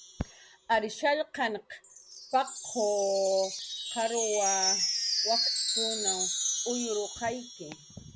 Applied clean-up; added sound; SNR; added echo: none; Wind chime; 2 dB; none.